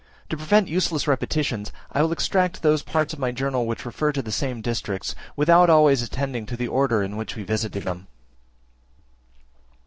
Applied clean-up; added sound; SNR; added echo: neural separator model SepFormer DNS4.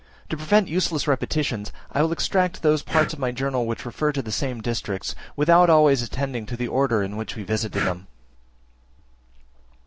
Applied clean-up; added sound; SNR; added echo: none; Breathing; 13 dB; none.